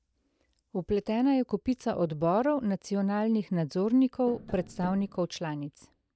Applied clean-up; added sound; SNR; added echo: neural mask model DeepFilterNet 3.